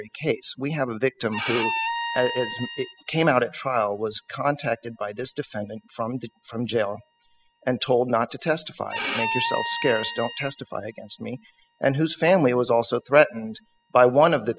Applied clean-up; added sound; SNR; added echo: classical method spectral subtraction.